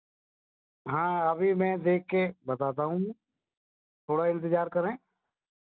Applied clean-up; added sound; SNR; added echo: none; none; none; none.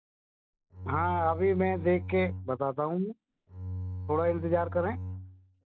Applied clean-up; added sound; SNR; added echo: none; Bowed string instrument; 7 dB; none.